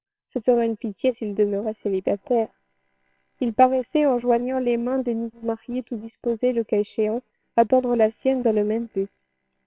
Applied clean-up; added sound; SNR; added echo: neural separator model SepFormer WHAMR!.